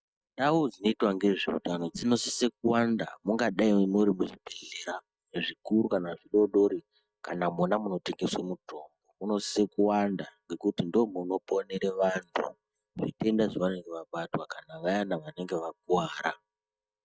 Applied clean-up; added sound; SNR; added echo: neural mask model DeepFilterNet 3.